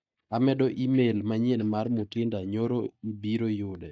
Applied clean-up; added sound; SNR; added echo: neural mask model DeepFilterNet 3.